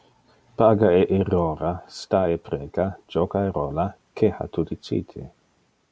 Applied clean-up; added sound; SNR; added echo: none; none; none; none.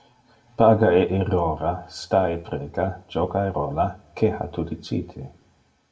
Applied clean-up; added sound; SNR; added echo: none; none; none; reverberation time 0.3 s.